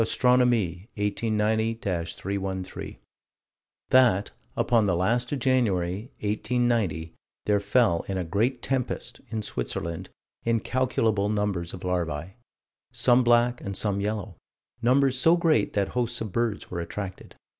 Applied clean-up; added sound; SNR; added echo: none; none; none; none.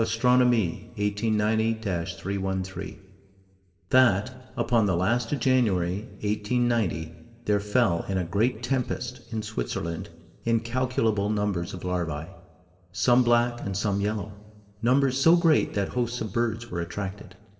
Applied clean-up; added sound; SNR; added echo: none; none; none; reverberation time 1.4 s.